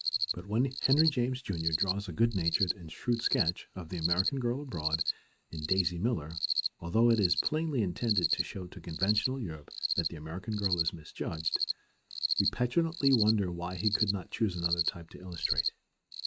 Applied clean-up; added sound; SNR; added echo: neural mask model RNNoise.